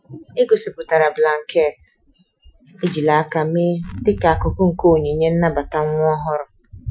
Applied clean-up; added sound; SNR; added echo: classical method Wiener filter.